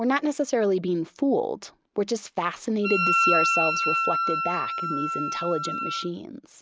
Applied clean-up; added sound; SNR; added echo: none; Wind instrument, woodwind instrument; -1 dB; none.